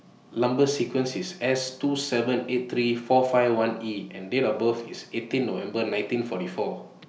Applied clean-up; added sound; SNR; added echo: none; none; none; none.